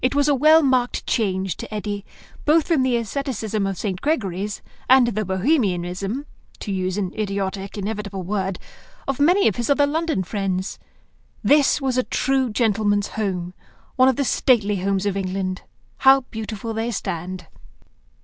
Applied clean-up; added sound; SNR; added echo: none; none; none; none.